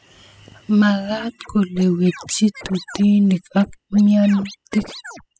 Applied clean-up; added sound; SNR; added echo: classical method spectral subtraction.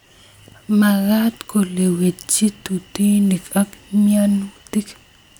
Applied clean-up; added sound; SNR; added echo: none; none; none; none.